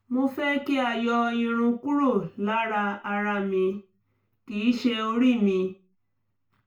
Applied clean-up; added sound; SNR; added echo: none; none; none; reverberation time 0.3 s.